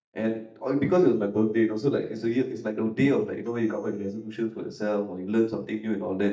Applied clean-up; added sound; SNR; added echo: neural mask model DeepFilterNet 3.